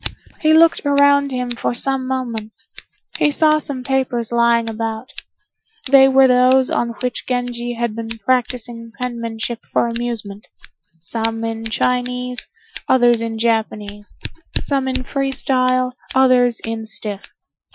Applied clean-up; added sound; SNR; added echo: classical method Wiener filter.